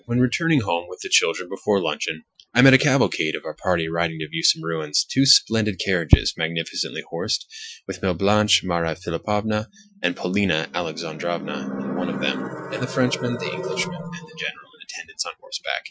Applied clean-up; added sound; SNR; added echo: classical method Wiener filter.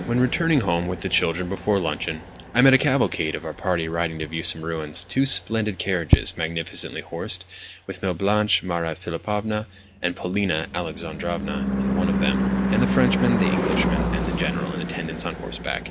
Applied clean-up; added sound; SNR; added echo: none; Car passing by / Engine / Truck; 4 dB; none.